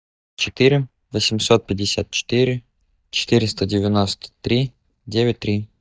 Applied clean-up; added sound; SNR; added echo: neural mask model DeepFilterNet 3.